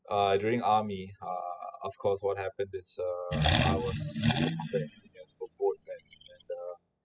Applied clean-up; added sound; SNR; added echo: classical method spectral subtraction.